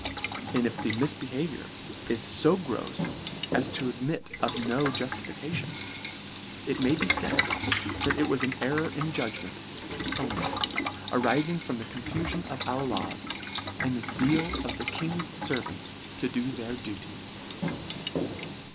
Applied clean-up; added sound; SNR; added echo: none; Boiling; 2 dB; none.